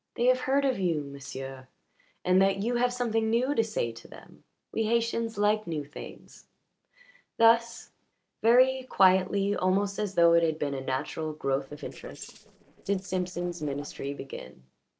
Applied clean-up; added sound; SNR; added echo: neural separator model SepFormer DNS4.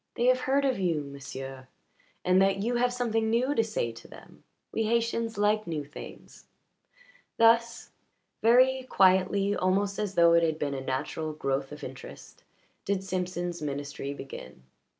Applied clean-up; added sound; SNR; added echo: none; none; none; none.